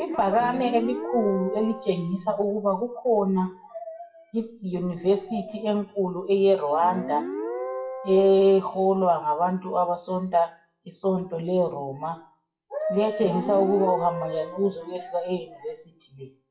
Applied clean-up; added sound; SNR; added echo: classical method WPE with log-MMSE.